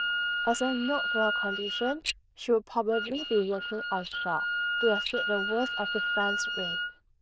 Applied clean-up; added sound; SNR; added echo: neural diffusion model UNIVERSE++.